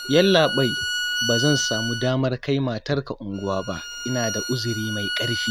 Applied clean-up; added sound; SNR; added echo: none; Bowed string instrument; 5 dB; none.